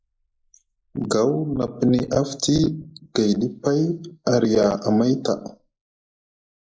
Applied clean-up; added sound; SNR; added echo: neural mask model Resemble Enhance denoiser.